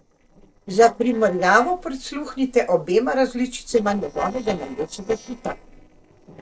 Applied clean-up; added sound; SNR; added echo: neural separator model SepFormer DNS4.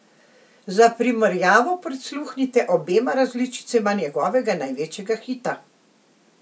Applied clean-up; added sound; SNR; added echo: none; none; none; none.